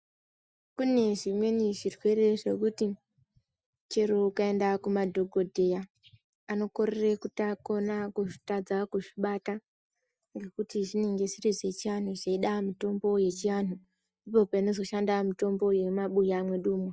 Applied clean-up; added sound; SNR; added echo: neural mask model DeepFilterNet 3.